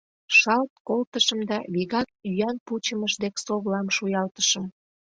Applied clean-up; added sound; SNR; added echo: none; none; none; none.